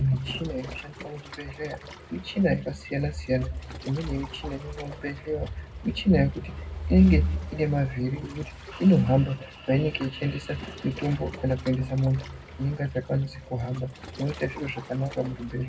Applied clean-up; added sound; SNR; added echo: none; Waves, surf; 18 dB; reverberation time 0.3 s.